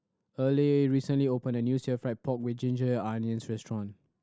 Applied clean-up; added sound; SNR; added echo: none; none; none; none.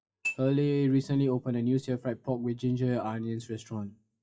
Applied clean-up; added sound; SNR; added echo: classical method WPE with log-MMSE.